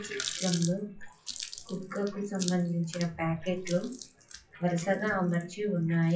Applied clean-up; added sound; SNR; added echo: classical method WPE with log-MMSE.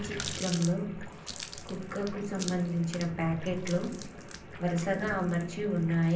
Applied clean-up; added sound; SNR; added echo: none; Water tap, faucet; 11 dB; reverberation time 0.6 s.